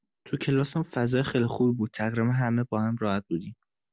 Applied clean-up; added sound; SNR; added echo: none; none; none; none.